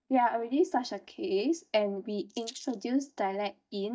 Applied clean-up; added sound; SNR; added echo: neural mask model DeepFilterNet 3.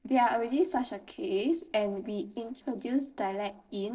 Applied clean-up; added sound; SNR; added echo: neural separator model SepFormer DNS4.